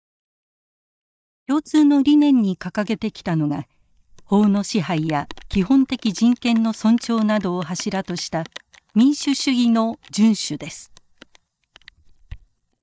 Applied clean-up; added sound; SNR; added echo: neural mask model DeepFilterNet 3.